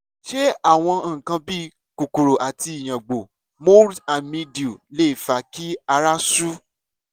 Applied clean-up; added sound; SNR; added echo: none; none; none; none.